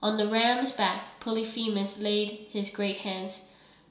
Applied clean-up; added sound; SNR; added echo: none; none; none; reverberation time 0.7 s.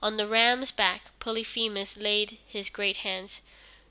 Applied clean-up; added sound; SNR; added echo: none; none; none; none.